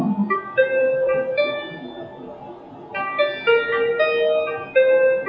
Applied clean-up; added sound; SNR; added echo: classical method WPE with log-MMSE.